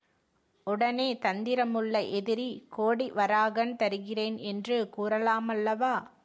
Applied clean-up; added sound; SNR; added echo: none; none; none; none.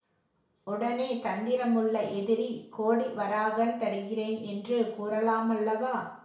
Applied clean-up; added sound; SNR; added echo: none; none; none; reverberation time 0.6 s.